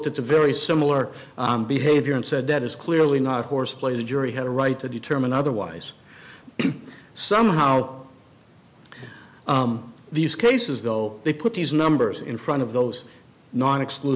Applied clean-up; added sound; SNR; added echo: none; none; none; none.